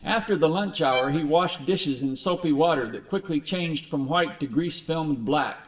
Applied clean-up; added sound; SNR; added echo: none; Bowed string instrument; 15 dB; reverberation time 0.7 s.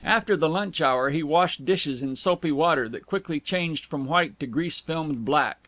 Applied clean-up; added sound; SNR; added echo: none; none; none; none.